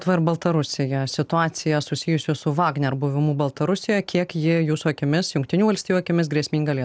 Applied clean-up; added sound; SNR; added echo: none; none; none; none.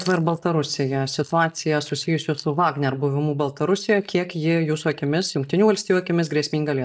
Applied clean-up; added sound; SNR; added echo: neural mask model DeepFilterNet 3.